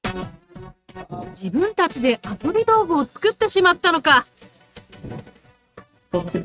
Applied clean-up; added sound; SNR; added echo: neural mask model RNNoise.